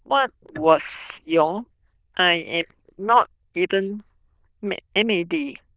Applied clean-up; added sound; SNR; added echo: neural diffusion model UNIVERSE++.